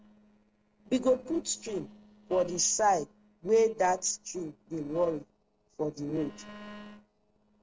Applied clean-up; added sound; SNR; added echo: neural separator model SepFormer DNS4.